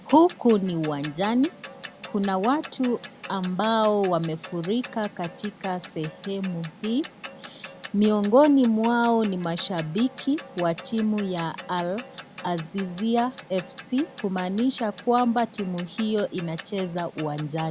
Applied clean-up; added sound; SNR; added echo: none; Clock; 16 dB; none.